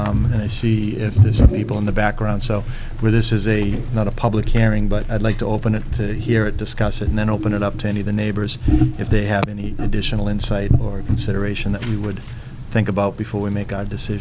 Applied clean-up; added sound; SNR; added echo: none; none; none; none.